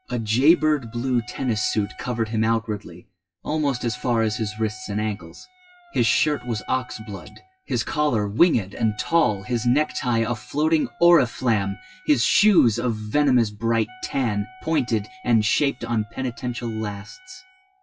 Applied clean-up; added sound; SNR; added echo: classical method WPE with log-MMSE.